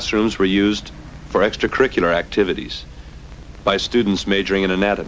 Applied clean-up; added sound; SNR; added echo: none; none; none; none.